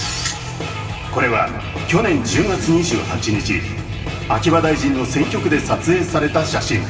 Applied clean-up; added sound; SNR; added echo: none; none; none; reverberation time 2.9 s.